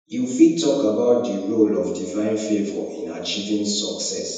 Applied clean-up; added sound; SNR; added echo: none; none; none; reverberation time 1.1 s.